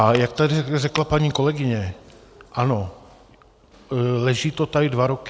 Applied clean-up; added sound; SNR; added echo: none; Tap / Glass; 16 dB; none.